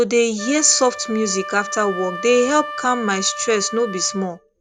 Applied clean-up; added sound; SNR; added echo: none; Wind instrument, woodwind instrument; 11 dB; none.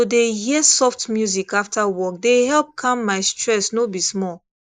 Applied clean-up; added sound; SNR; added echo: neural mask model Resemble Enhance denoiser.